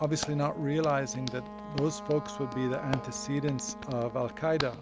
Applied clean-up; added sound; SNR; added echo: none; Wind instrument, woodwind instrument + Hands; 10 dB; none.